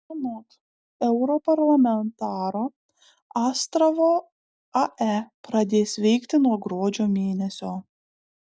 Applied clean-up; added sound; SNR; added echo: none; none; none; none.